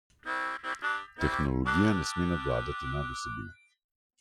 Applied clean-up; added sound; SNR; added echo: classical method Wiener filter.